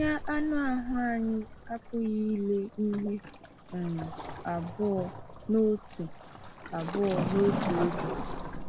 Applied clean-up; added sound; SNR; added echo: none; Waves, surf; 6 dB; none.